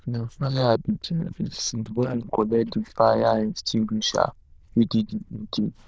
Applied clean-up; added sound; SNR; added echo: neural diffusion model UNIVERSE++.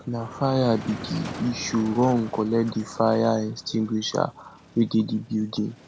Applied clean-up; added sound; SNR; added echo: none; Motor vehicle (road); 16 dB; none.